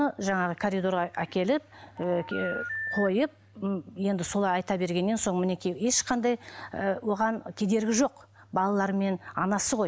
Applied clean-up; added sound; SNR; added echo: none; Telephone; 8 dB; none.